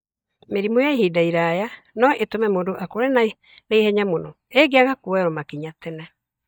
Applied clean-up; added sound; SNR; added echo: neural mask model DeepFilterNet 3.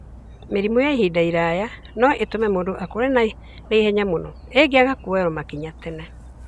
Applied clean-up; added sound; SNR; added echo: none; Dog; 19 dB; none.